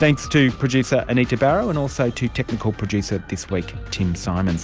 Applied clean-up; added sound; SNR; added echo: none; none; none; none.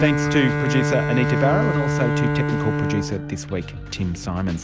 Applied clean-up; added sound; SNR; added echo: none; Bowed string instrument; -1 dB; none.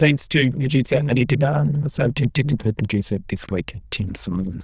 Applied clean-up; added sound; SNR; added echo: neural diffusion model UNIVERSE++.